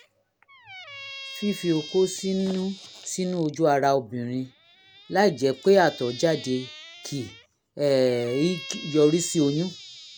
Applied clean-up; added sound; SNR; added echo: none; Squeak; 17 dB; none.